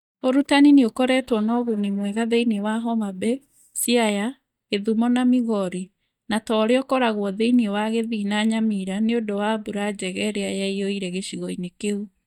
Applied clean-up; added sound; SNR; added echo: neural mask model DeepFilterNet 3.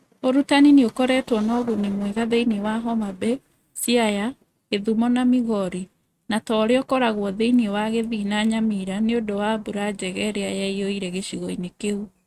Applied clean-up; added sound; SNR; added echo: neural mask model RNNoise.